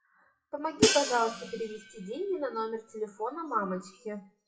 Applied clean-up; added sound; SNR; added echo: classical method WPE with log-MMSE.